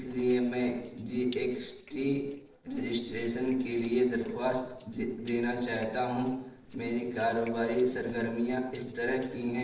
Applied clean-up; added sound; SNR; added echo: neural separator model SepFormer DNS4.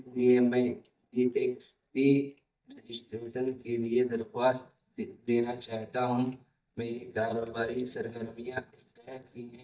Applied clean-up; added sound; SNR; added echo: neural mask model DeepFilterNet 3.